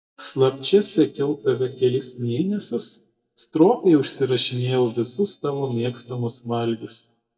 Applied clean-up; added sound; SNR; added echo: neural mask model DeepFilterNet 3.